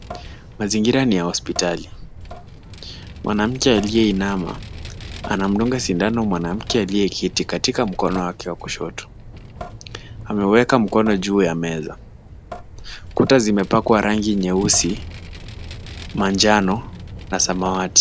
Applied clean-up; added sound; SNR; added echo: none; Vehicle + Drip / Sink (filling or washing) / Water tap, faucet; 14 dB; none.